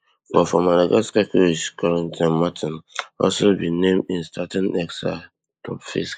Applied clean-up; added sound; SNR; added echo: neural mask model Resemble Enhance denoiser.